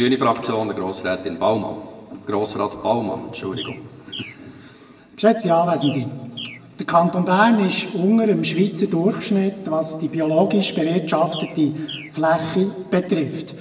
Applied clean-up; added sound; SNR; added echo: none; Bird; 19 dB; reverberation time 1.2 s.